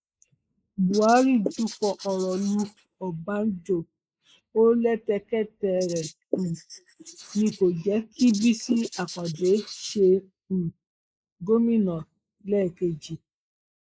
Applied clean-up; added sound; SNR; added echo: neural mask model Resemble Enhance denoiser.